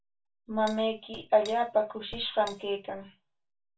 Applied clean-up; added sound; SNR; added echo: none; Cutlery, silverware; 20 dB; reverberation time 0.2 s.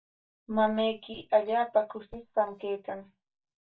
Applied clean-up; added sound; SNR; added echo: neural mask model DeepFilterNet 3.